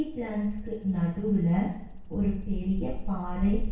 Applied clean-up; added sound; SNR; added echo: none; Bird vocalization, bird call, bird song; 5 dB; reverberation time 0.6 s.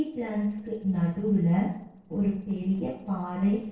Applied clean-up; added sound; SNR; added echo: neural separator model SepFormer DNS4.